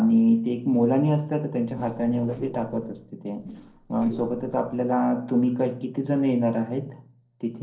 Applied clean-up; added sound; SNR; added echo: neural separator model SepFormer DNS4.